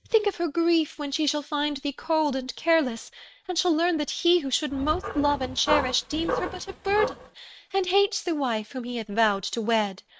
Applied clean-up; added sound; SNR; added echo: neural mask model RNNoise.